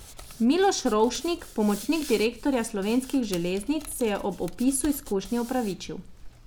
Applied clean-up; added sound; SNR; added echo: none; Hands; 16 dB; none.